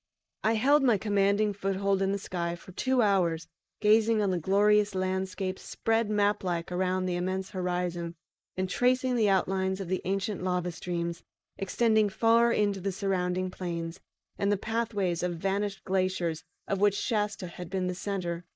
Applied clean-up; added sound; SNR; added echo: neural mask model Resemble Enhance denoiser.